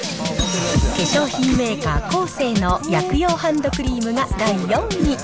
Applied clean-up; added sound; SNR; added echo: none; Whoosh, swoosh, swish + Drum kit; 7 dB; none.